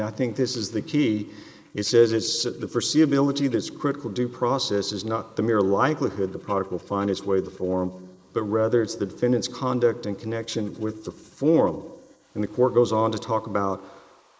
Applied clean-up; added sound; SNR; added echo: neural mask model Resemble Enhance denoiser.